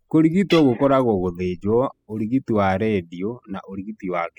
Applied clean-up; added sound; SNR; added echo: classical method spectral subtraction.